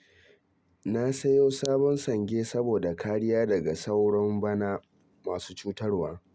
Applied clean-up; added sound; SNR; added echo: none; none; none; none.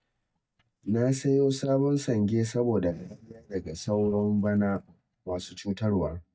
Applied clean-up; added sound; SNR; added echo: neural mask model DeepFilterNet 3.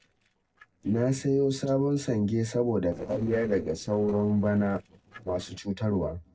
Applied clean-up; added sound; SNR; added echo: neural separator model SepFormer DNS4.